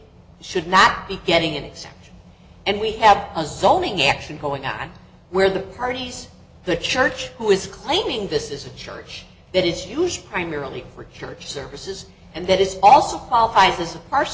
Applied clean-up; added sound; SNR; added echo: none; none; none; none.